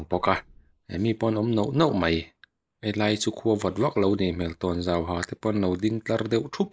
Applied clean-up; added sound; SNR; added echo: neural mask model Resemble Enhance denoiser.